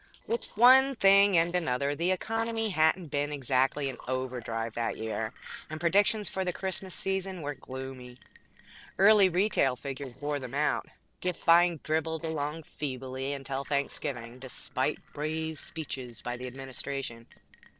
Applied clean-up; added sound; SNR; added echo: neural separator model SepFormer DNS4.